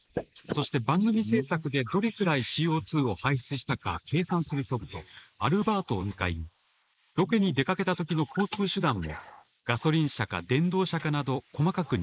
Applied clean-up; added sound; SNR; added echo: neural mask model Resemble Enhance denoiser.